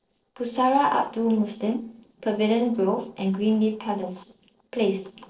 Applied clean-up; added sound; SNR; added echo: neural separator model SepFormer DNS4.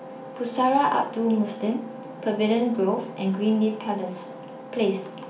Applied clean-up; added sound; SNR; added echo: none; Wind instrument, woodwind instrument; 17 dB; reverberation time 0.4 s.